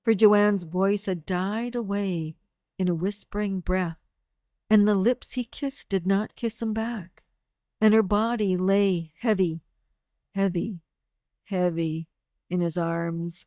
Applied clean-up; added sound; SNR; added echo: neural mask model DeepFilterNet 3.